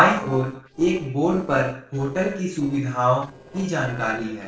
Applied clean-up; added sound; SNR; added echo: neural separator model SepFormer DNS4.